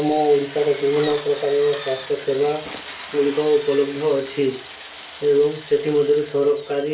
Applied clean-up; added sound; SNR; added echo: none; Drill; 16 dB; reverberation time 0.3 s.